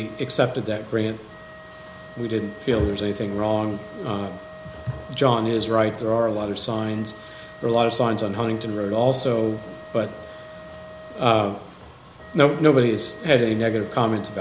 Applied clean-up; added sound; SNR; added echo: none; Wind instrument, woodwind instrument; 19 dB; none.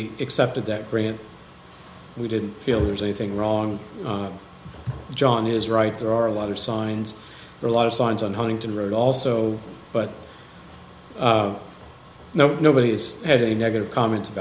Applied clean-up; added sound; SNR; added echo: none; none; none; none.